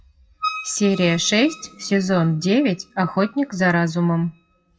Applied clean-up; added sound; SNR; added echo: classical method WPE with log-MMSE.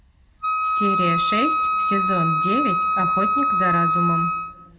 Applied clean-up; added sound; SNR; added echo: none; Wind instrument, woodwind instrument; -5 dB; reverberation time 1.7 s.